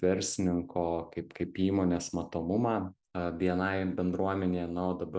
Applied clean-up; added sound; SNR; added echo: none; none; none; none.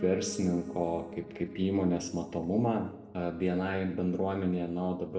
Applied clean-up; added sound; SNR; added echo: none; Piano; 16 dB; reverberation time 0.9 s.